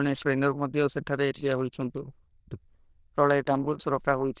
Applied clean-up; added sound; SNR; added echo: neural diffusion model UNIVERSE++.